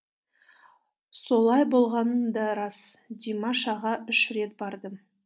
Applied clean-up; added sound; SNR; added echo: none; none; none; none.